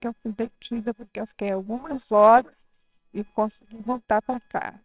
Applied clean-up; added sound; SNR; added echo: neural separator model SepFormer WHAMR!.